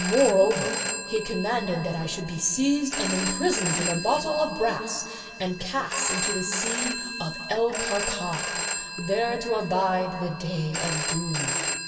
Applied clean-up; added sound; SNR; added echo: none; Telephone; 4 dB; reverberation time 2.7 s.